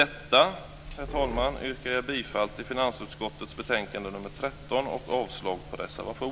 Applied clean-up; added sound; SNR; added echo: none; Tambourine + Squeak; 12 dB; none.